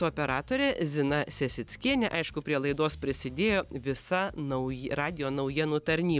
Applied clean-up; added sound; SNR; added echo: none; none; none; none.